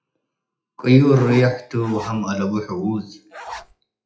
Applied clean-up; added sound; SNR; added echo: classical method WPE with log-MMSE.